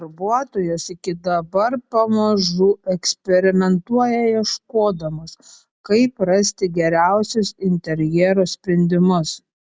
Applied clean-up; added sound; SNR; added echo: none; none; none; none.